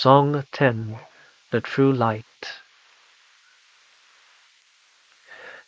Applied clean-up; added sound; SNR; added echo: neural mask model Resemble Enhance denoiser.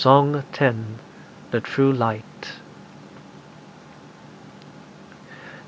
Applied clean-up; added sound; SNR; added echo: none; none; none; none.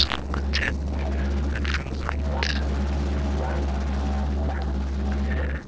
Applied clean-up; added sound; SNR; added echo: neural separator model SepFormer DNS4.